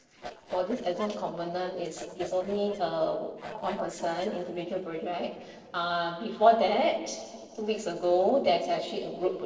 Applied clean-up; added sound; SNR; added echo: neural separator model SepFormer DNS4.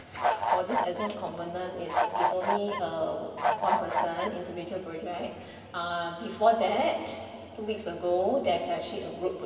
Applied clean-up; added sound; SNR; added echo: none; Bird / Fowl; -3 dB; reverberation time 2.4 s.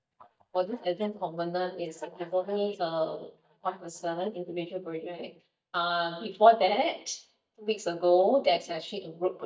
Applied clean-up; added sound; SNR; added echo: neural mask model DeepFilterNet 3.